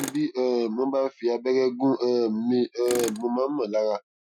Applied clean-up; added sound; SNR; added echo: classical method Wiener filter.